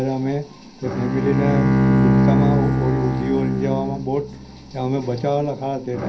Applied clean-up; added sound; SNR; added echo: none; Bowed string instrument; -3 dB; reverberation time 0.3 s.